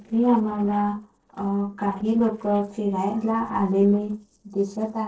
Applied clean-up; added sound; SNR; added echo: neural separator model SepFormer DNS4.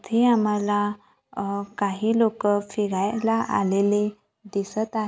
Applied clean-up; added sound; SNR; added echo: none; none; none; none.